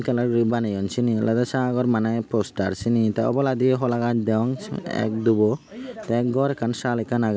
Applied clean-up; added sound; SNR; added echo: none; none; none; none.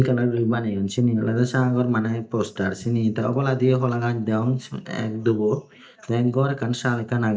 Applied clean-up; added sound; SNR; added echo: neural mask model DeepFilterNet 3.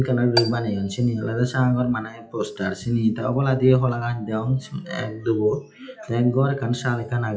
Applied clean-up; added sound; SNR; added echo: classical method WPE with log-MMSE.